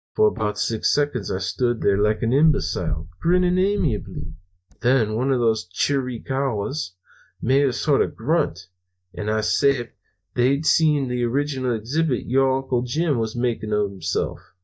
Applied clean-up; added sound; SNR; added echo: neural mask model DeepFilterNet 3.